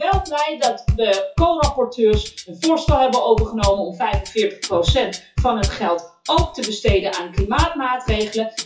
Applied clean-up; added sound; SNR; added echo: classical method WPE with log-MMSE.